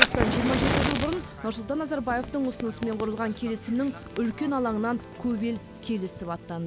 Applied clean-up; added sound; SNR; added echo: none; Fire; 3 dB; none.